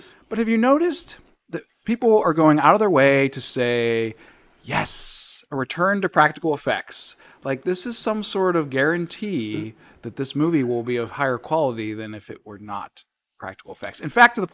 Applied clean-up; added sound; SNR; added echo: neural mask model Resemble Enhance denoiser.